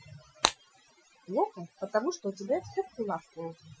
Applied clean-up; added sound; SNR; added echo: classical method Wiener filter.